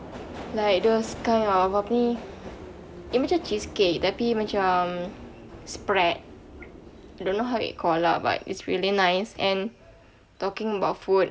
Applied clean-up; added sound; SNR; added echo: none; Subway, metro, underground; 16 dB; none.